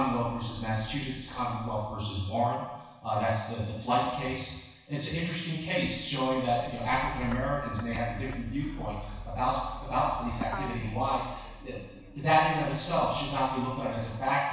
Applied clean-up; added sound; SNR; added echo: none; Motor vehicle (road); 13 dB; reverberation time 1.1 s.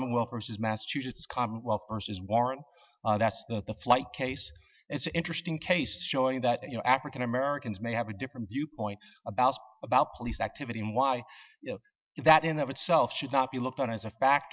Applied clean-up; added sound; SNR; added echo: none; none; none; none.